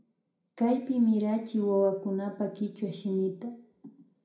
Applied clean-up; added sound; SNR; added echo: none; none; none; reverberation time 0.5 s.